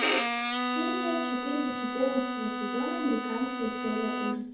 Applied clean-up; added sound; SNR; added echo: none; Bowed string instrument; -2 dB; reverberation time 0.6 s.